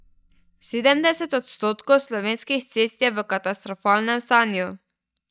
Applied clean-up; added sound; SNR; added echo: neural mask model DeepFilterNet 3.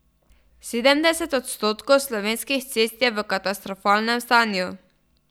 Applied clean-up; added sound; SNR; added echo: none; none; none; none.